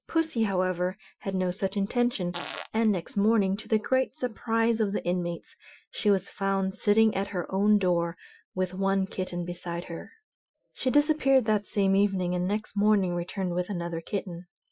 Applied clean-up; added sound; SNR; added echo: classical method Wiener filter.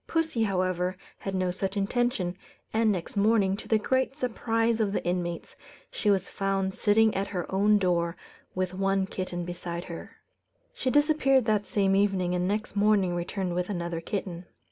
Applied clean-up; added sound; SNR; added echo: none; none; none; none.